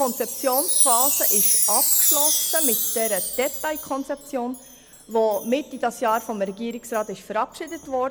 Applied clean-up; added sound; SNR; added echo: none; Chime; -2 dB; none.